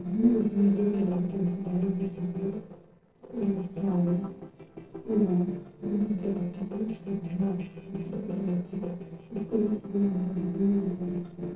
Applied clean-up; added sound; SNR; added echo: neural separator model SepFormer DNS4.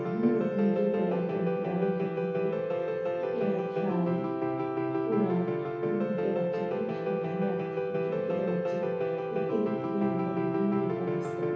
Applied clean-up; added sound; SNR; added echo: none; Piano; -2 dB; reverberation time 0.6 s.